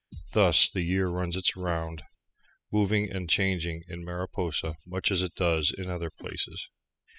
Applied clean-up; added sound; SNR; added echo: classical method spectral subtraction.